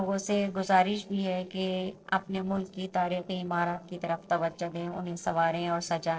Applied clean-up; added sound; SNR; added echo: neural separator model SepFormer DNS4.